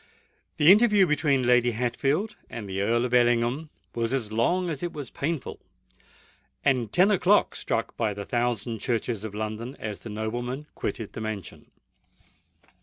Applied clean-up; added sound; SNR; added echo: none; none; none; none.